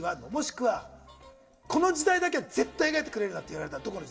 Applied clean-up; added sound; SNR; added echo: none; none; none; reverberation time 0.5 s.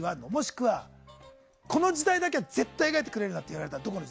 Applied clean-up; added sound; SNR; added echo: none; none; none; none.